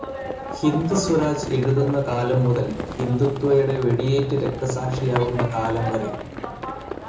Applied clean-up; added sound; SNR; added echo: none; Livestock, farm animals, working animals; 8 dB; reverberation time 0.6 s.